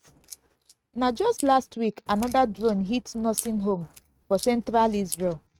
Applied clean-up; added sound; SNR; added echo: neural mask model RNNoise.